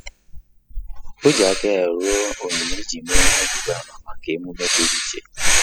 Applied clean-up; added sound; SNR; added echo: classical method spectral subtraction.